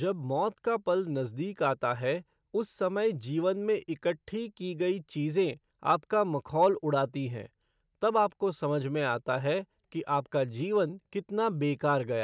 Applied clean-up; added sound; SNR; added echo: none; none; none; none.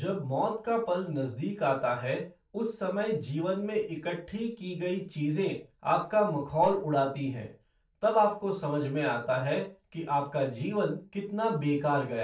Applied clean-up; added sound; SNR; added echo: none; none; none; reverberation time 0.3 s.